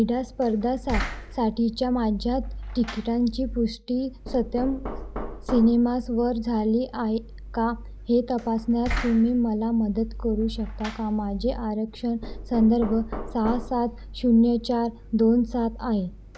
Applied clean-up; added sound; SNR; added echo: none; Knock; 10 dB; none.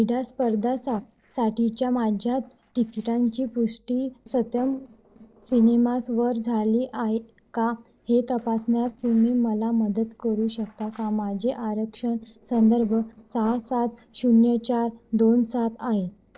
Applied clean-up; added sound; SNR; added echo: neural separator model SepFormer DNS4.